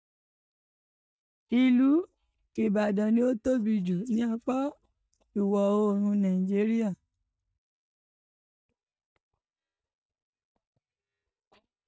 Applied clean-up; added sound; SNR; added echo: neural mask model DeepFilterNet 3.